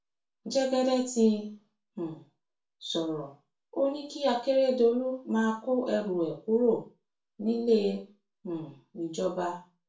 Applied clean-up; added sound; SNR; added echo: none; none; none; reverberation time 0.3 s.